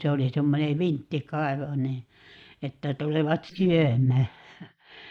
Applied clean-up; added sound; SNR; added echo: neural mask model Resemble Enhance denoiser.